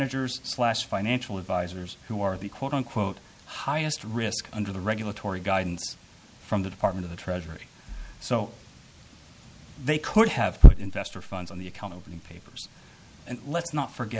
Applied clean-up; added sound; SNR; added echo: none; none; none; none.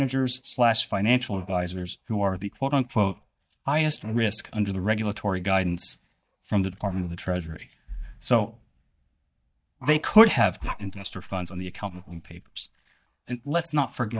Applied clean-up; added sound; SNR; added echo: neural mask model DeepFilterNet 3.